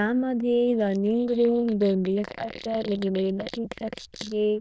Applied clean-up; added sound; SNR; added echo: neural diffusion model UNIVERSE++.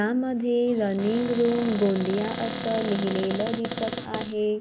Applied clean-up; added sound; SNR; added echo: none; Cupboard open or close; 7 dB; none.